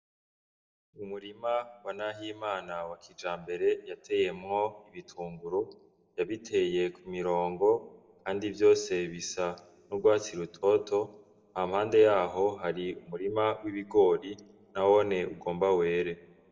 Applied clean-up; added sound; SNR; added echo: none; none; none; reverberation time 0.7 s.